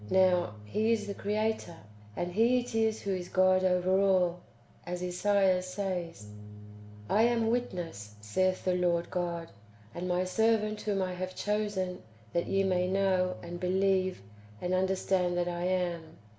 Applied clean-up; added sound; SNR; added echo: none; Bass guitar; 19 dB; none.